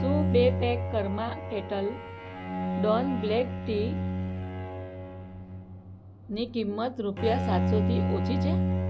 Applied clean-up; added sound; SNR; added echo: none; Bowed string instrument; -1 dB; none.